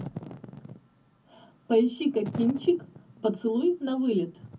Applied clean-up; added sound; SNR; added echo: none; Wind / Fire; 15 dB; reverberation time 0.3 s.